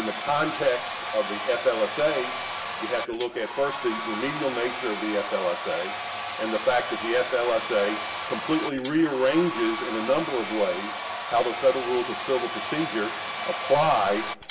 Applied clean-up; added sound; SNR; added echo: none; Domestic sounds, home sounds; 6 dB; reverberation time 1.6 s.